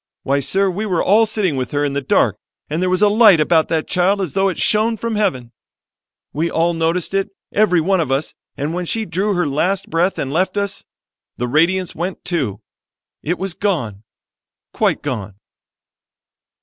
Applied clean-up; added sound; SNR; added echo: none; none; none; none.